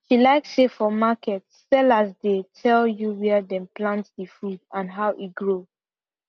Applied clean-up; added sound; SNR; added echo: none; none; none; none.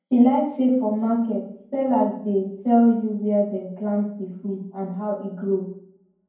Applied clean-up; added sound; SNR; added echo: none; none; none; reverberation time 0.9 s.